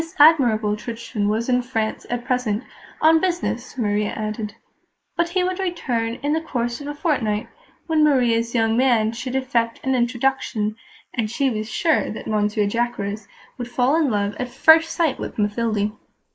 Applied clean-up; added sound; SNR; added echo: neural mask model Resemble Enhance denoiser.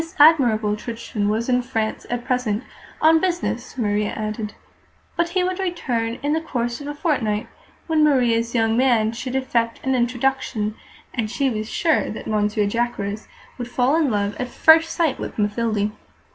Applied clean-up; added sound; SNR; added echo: none; none; none; none.